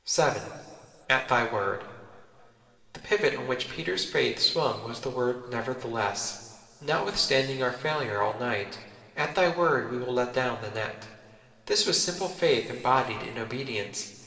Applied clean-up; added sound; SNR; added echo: none; none; none; reverberation time 2.9 s.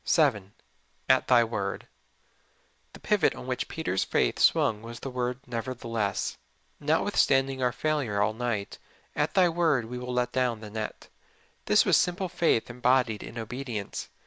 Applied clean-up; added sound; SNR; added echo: none; none; none; none.